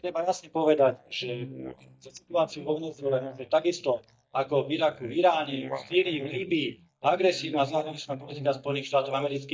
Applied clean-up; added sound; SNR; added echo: neural mask model DeepFilterNet 3.